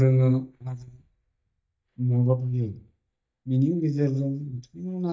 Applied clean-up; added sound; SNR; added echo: neural mask model DeepFilterNet 3.